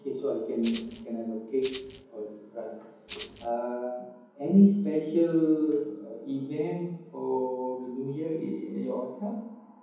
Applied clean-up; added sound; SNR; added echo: none; Rattle (instrument); 11 dB; reverberation time 1.2 s.